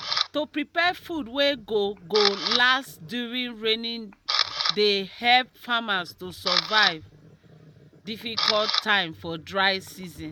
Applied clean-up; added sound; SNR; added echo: none; Camera; 5 dB; none.